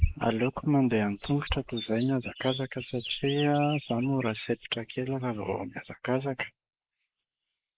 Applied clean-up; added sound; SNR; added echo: neural mask model Resemble Enhance denoiser.